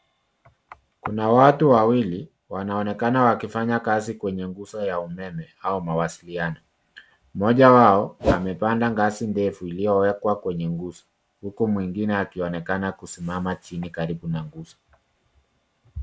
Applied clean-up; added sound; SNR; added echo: none; Whoosh, swoosh, swish; 1 dB; none.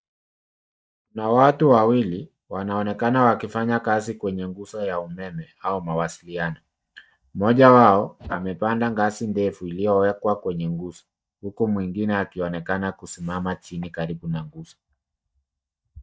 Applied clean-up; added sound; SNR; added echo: neural mask model DeepFilterNet 3.